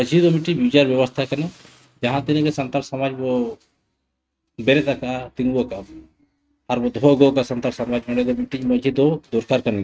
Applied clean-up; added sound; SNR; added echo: neural mask model RNNoise.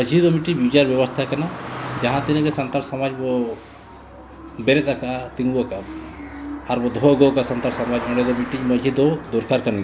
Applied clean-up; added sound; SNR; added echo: none; Car passing by; 14 dB; none.